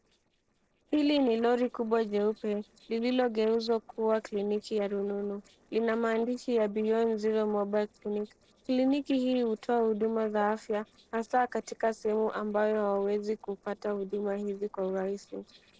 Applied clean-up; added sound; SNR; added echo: neural separator model SepFormer DNS4.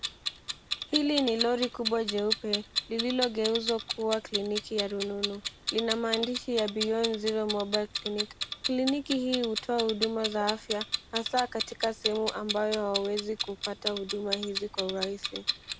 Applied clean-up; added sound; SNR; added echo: none; Clock; 5 dB; none.